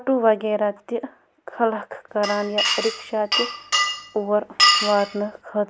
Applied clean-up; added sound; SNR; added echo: none; Glass; -1 dB; none.